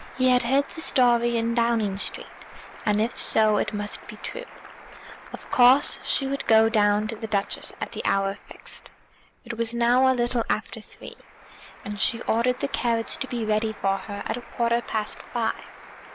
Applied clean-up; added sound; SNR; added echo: none; Applause; 19 dB; none.